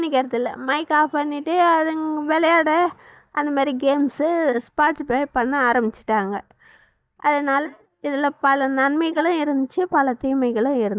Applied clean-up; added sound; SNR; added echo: neural mask model DeepFilterNet 3.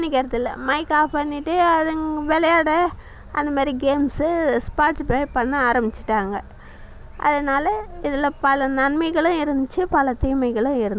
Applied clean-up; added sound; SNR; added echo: none; none; none; none.